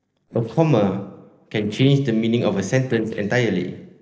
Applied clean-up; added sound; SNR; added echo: neural separator model SepFormer DNS4.